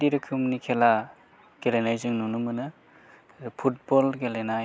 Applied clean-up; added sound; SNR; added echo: none; none; none; none.